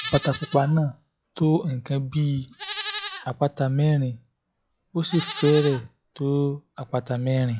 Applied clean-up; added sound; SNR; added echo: classical method log-MMSE.